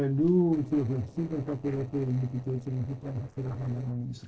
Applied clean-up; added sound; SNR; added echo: neural separator model SepFormer DNS4.